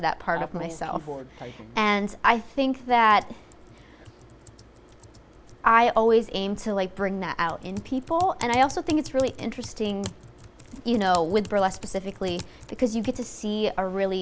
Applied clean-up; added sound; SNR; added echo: none; Typing; 18 dB; none.